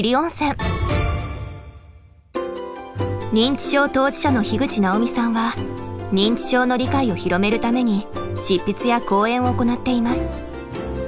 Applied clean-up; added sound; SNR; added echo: none; none; none; none.